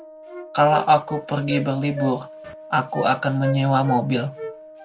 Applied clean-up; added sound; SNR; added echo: none; Wind instrument, woodwind instrument + Wind instrument, woodwind instrument; 12 dB; none.